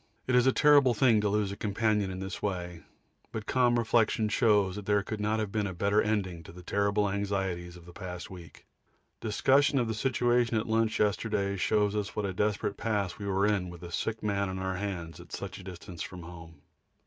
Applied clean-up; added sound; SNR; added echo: none; none; none; none.